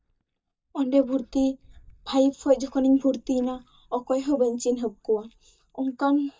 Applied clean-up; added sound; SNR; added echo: neural mask model DeepFilterNet 3.